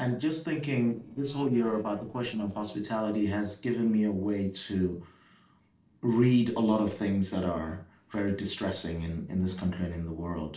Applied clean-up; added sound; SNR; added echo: neural separator model SepFormer DNS4.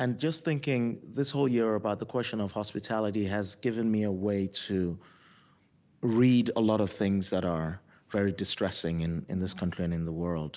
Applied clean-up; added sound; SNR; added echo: none; none; none; none.